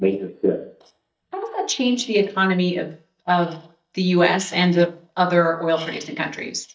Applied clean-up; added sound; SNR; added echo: neural mask model DeepFilterNet 3.